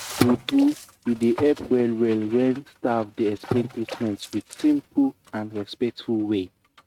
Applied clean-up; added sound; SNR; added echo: neural mask model RNNoise.